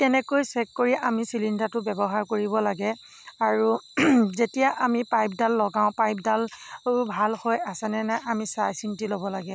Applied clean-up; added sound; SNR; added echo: none; none; none; none.